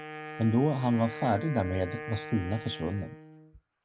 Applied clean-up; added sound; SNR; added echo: none; Wind instrument, woodwind instrument; 12 dB; none.